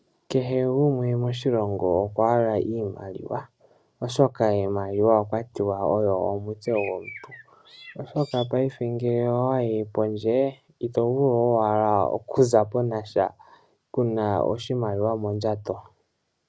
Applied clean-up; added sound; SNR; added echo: none; Bird; 18 dB; none.